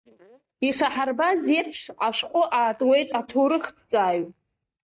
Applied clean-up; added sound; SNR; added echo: neural mask model DeepFilterNet 3.